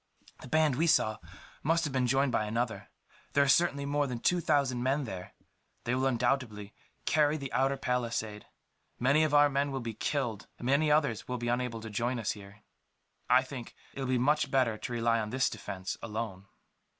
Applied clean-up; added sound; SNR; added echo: none; none; none; none.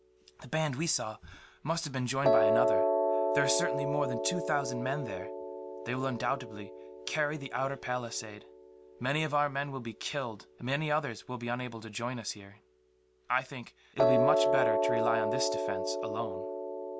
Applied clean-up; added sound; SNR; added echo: none; Piano; -1 dB; none.